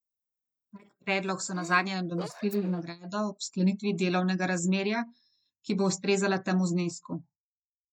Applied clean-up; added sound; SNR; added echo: neural mask model DeepFilterNet 3.